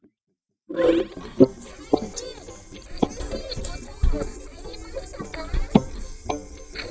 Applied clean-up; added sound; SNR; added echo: neural mask model DeepFilterNet 3.